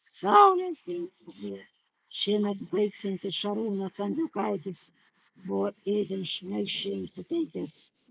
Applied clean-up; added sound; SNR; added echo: neural mask model Resemble Enhance denoiser.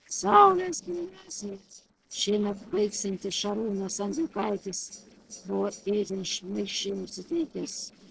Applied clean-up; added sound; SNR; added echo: neural separator model SepFormer DNS4.